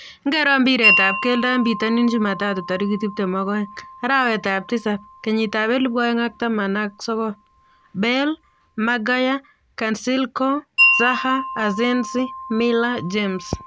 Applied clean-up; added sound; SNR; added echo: none; Wind chime; 6 dB; none.